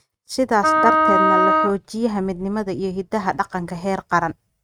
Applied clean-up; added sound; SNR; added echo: neural mask model RNNoise.